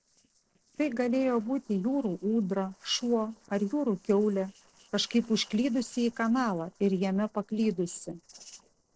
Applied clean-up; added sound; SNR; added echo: neural separator model SepFormer DNS4.